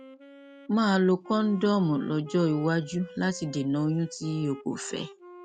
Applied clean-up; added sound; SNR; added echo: none; Wind instrument, woodwind instrument; 19 dB; none.